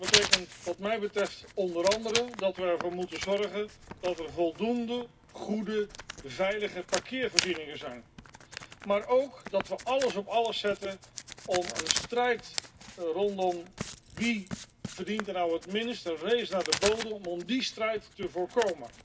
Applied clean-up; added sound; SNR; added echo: none; Writing; 6 dB; reverberation time 0.4 s.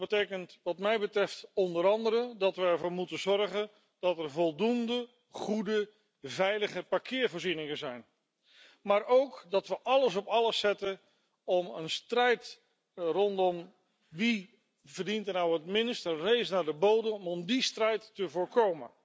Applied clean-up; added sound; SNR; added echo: none; none; none; none.